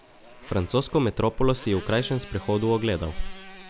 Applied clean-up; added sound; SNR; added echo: none; Motorcycle; 19 dB; none.